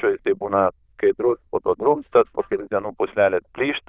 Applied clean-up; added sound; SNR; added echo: neural diffusion model UNIVERSE++.